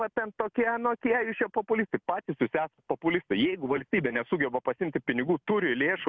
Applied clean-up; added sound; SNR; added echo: none; none; none; none.